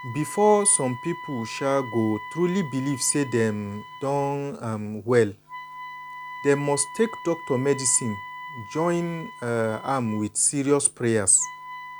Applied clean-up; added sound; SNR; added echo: none; Wind instrument, woodwind instrument; 14 dB; none.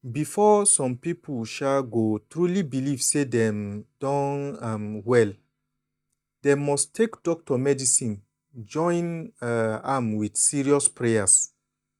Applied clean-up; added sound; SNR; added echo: neural mask model DeepFilterNet 3.